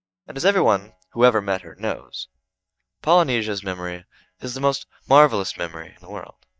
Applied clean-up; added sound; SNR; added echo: neural mask model DeepFilterNet 3.